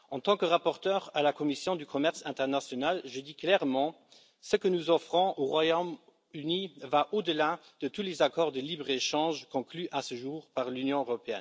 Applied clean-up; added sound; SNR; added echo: none; none; none; none.